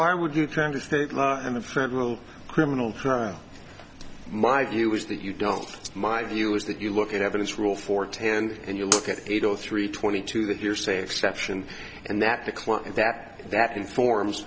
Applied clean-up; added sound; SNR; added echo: none; Shatter; 6 dB; none.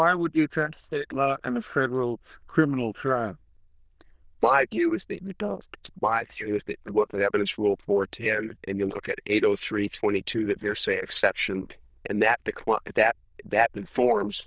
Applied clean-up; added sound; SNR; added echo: neural diffusion model UNIVERSE++.